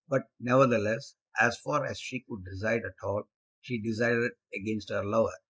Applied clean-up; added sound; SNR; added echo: neural mask model Resemble Enhance denoiser.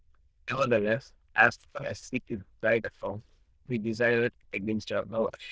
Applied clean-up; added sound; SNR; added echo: neural diffusion model UNIVERSE++.